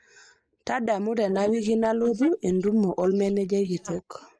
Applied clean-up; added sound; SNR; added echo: neural mask model Resemble Enhance denoiser.